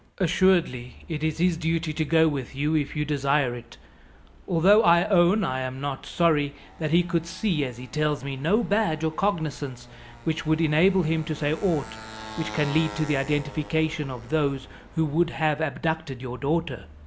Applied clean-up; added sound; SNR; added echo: none; Motorcycle; 19 dB; none.